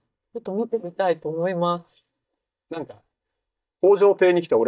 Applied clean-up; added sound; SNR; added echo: neural mask model DeepFilterNet 3.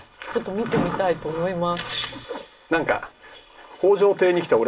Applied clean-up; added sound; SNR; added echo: none; Microwave oven; 13 dB; reverberation time 0.2 s.